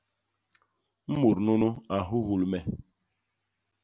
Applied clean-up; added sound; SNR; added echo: none; none; none; none.